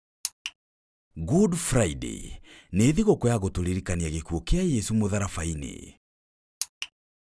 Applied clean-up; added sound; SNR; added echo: none; none; none; none.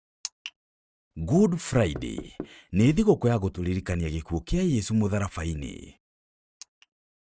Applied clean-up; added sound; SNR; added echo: neural mask model RNNoise.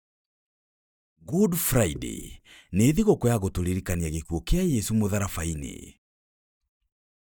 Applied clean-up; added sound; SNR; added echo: neural mask model DeepFilterNet 3.